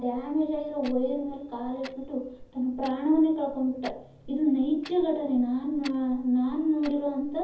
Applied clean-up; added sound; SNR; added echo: none; Clock; 19 dB; reverberation time 0.5 s.